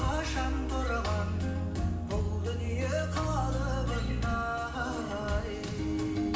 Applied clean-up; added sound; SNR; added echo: none; none; none; reverberation time 1.0 s.